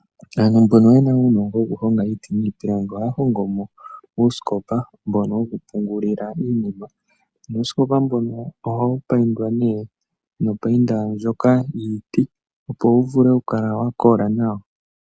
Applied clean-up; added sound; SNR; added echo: none; none; none; none.